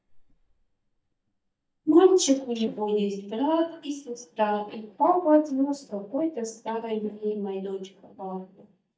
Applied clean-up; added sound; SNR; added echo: neural mask model DeepFilterNet 3.